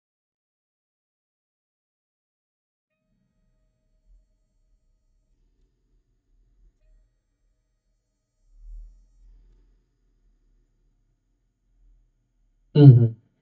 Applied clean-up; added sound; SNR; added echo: neural mask model DeepFilterNet 3.